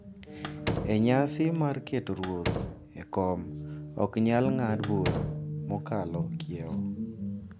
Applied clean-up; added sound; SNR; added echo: none; Slam + Guitar; 4 dB; none.